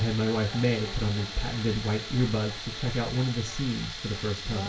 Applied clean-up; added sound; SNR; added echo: none; Tools; 11 dB; reverberation time 0.3 s.